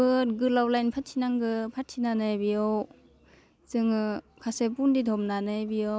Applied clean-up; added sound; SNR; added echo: none; none; none; none.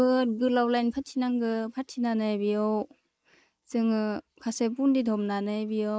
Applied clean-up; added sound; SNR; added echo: neural mask model Resemble Enhance denoiser.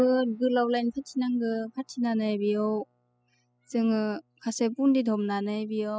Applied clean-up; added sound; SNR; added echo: classical method spectral subtraction.